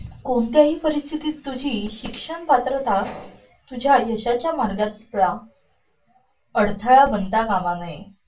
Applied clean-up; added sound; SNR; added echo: none; none; none; reverberation time 0.2 s.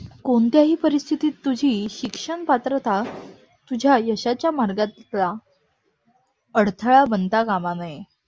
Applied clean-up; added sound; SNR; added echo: none; none; none; none.